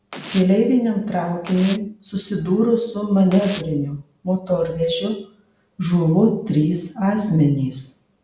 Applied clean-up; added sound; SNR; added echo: none; Domestic sounds, home sounds; 15 dB; none.